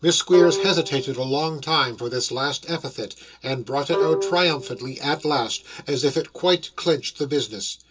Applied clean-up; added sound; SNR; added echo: none; Bowed string instrument; 8 dB; reverberation time 0.2 s.